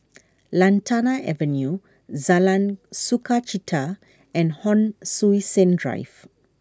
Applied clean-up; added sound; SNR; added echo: none; none; none; none.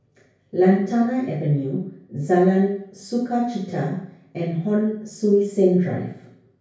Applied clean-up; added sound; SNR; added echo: none; none; none; reverberation time 0.6 s.